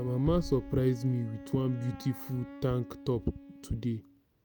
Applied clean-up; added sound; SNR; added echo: none; Bass drum + Wind instrument, woodwind instrument; 12 dB; none.